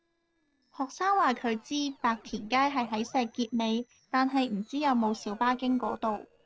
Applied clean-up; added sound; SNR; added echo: neural separator model SepFormer DNS4.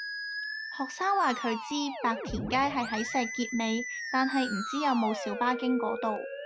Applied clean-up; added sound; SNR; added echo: none; Musical instrument; 6 dB; none.